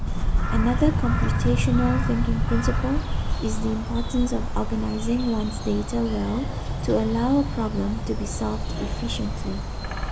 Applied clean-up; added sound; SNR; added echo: none; Bird vocalization, bird call, bird song; -2 dB; none.